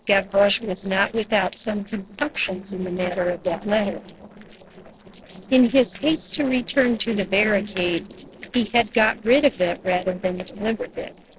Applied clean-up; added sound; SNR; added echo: neural separator model SepFormer DNS4.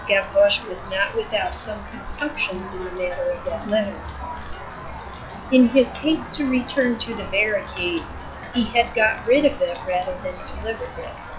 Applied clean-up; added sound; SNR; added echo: classical method log-MMSE.